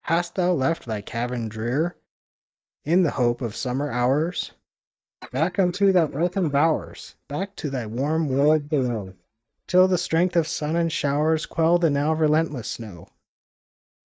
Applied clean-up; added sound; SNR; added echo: neural mask model DeepFilterNet 3.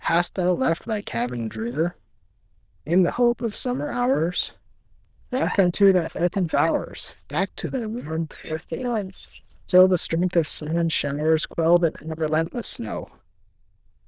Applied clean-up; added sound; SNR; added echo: neural diffusion model UNIVERSE++.